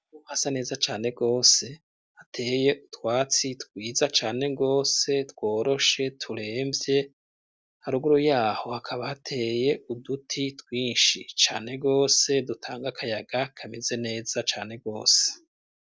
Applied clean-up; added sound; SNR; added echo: none; none; none; none.